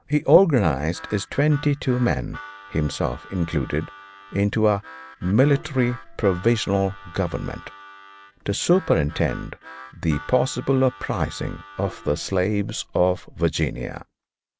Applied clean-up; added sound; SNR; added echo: none; Harmonica + Gong; 19 dB; none.